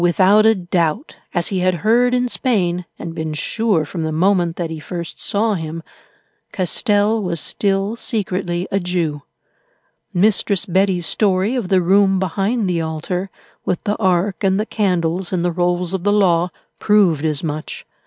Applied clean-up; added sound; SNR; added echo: none; none; none; none.